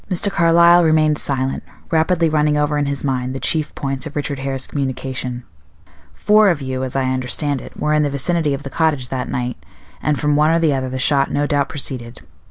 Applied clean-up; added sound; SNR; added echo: none; none; none; none.